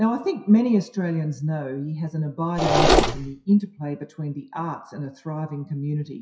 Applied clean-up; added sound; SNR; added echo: classical method WPE with log-MMSE.